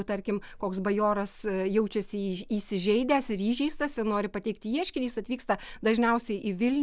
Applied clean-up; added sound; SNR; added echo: none; none; none; none.